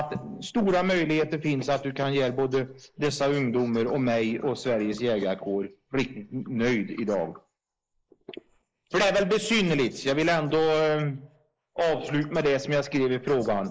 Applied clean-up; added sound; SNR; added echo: neural mask model Resemble Enhance denoiser.